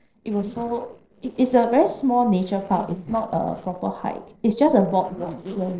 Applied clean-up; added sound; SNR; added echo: neural separator model SepFormer DNS4.